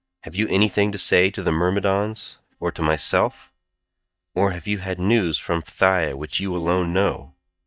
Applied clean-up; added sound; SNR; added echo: neural mask model DeepFilterNet 3.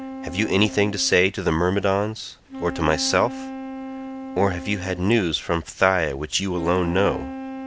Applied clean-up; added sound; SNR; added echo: none; Wind instrument, woodwind instrument; 12 dB; none.